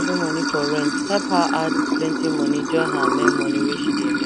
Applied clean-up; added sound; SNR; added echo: none; Sink (filling or washing) / Water; -4 dB; none.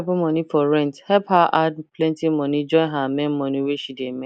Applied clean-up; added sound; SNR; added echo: none; none; none; none.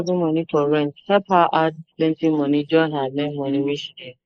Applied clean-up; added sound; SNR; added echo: neural mask model Resemble Enhance denoiser.